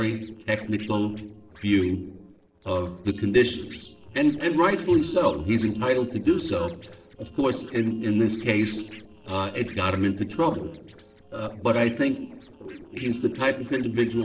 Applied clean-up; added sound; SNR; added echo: neural separator model SepFormer DNS4.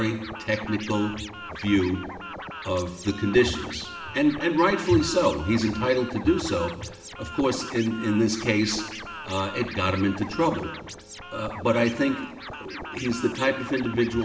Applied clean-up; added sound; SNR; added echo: none; Scratching (performance technique); 13 dB; reverberation time 0.8 s.